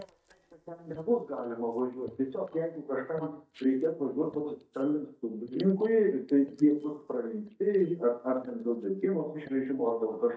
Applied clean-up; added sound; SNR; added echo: neural mask model DeepFilterNet 3.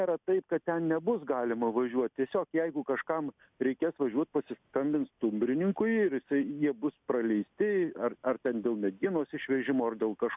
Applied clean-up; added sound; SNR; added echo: none; none; none; none.